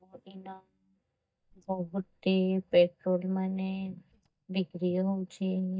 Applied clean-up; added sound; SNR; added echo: neural mask model DeepFilterNet 3.